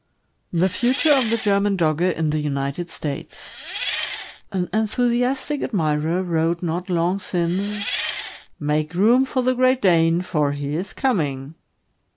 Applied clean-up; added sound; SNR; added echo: none; Engine; 8 dB; none.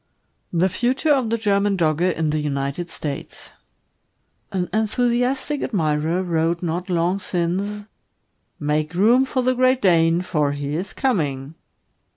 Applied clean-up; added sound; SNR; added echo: none; none; none; none.